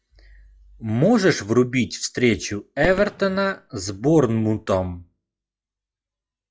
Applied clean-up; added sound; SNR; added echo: classical method log-MMSE.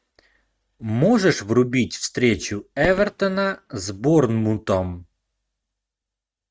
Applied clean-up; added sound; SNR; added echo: neural mask model RNNoise.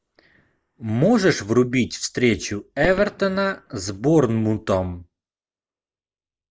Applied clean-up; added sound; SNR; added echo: neural mask model Resemble Enhance denoiser.